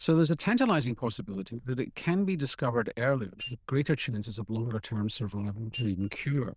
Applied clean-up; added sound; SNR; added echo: neural diffusion model UNIVERSE++.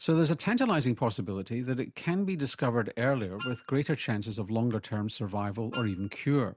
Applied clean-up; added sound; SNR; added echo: none; Wind instrument, woodwind instrument; 14 dB; none.